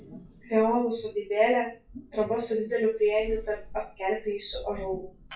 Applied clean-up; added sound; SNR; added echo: classical method WPE with log-MMSE.